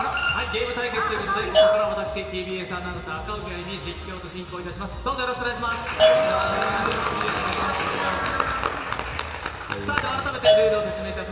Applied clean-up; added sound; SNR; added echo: none; Bell / Percussion; 0 dB; reverberation time 2.8 s.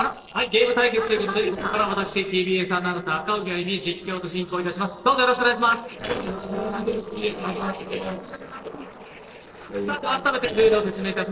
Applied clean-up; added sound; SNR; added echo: neural separator model SepFormer DNS4.